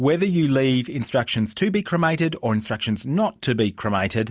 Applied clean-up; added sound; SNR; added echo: none; none; none; none.